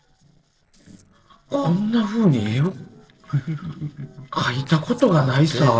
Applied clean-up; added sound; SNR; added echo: neural separator model SepFormer DNS4.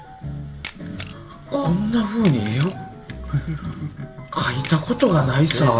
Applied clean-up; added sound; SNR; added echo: none; Camera; 12 dB; reverberation time 1.6 s.